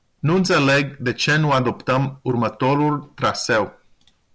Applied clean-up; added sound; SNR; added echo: none; none; none; none.